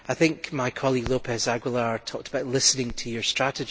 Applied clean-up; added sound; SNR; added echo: none; Crackle; 17 dB; none.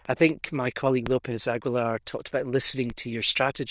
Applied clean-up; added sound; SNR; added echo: neural diffusion model UNIVERSE++.